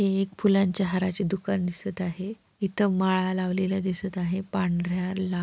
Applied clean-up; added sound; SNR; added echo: none; none; none; none.